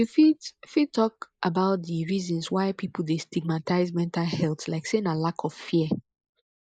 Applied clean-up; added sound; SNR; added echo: neural mask model Resemble Enhance denoiser.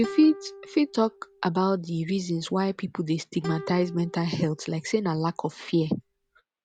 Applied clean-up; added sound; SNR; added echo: none; Plucked string instrument; 17 dB; none.